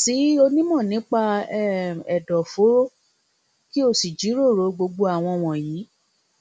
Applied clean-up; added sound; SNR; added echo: none; none; none; none.